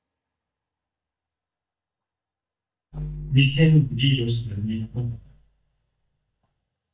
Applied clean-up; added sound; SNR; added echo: neural mask model DeepFilterNet 3.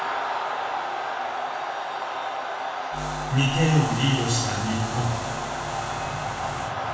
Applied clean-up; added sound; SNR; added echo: none; Buzz; 10 dB; reverberation time 1.1 s.